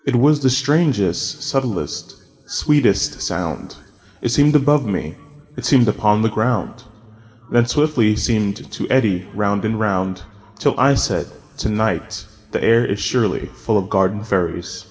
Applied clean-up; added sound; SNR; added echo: none; none; none; reverberation time 2.3 s.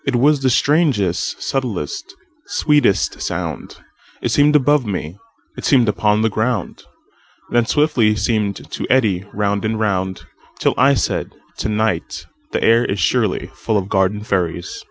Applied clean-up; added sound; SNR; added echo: none; none; none; none.